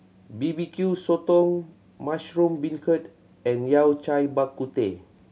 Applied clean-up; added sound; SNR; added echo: none; none; none; none.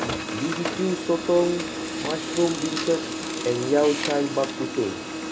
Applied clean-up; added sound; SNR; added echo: none; Printer; 4 dB; none.